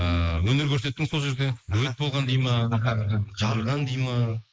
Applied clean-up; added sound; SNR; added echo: neural mask model Resemble Enhance denoiser.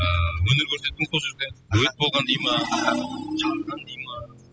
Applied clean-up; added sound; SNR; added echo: classical method spectral subtraction.